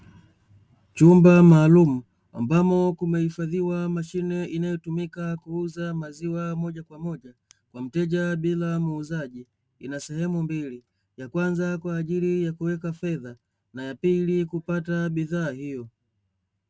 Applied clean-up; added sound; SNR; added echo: none; none; none; none.